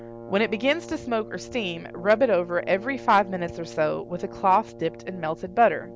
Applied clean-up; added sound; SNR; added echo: none; Brass instrument; 15 dB; none.